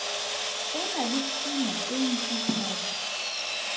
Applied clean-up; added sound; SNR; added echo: none; Sawing; -3 dB; reverberation time 0.6 s.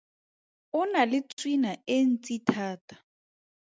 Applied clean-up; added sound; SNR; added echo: none; none; none; none.